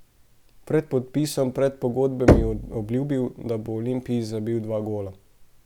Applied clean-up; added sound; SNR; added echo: none; Knock; -1 dB; none.